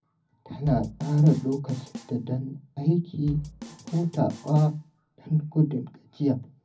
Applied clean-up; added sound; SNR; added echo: none; Drum kit; 17 dB; reverberation time 0.4 s.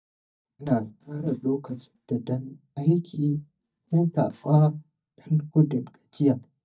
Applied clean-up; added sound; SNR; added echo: neural mask model DeepFilterNet 3.